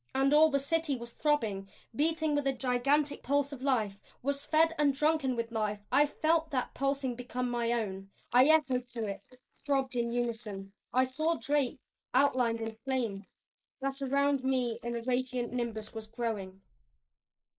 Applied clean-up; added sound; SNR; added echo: neural mask model Resemble Enhance denoiser.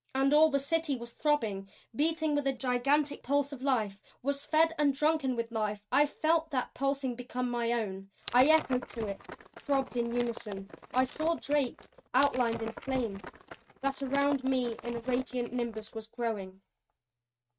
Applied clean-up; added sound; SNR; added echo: neural mask model RNNoise.